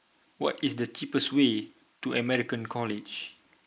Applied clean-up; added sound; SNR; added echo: neural mask model Resemble Enhance denoiser.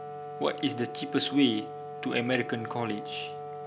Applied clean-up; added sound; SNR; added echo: none; Wind instrument, woodwind instrument; 8 dB; none.